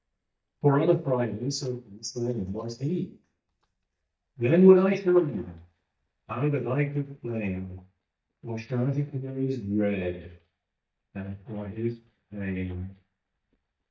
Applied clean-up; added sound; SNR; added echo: neural mask model DeepFilterNet 3.